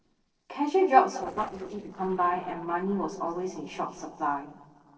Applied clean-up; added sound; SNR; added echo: neural separator model SepFormer DNS4.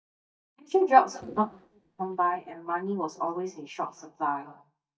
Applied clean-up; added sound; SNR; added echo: neural mask model DeepFilterNet 3.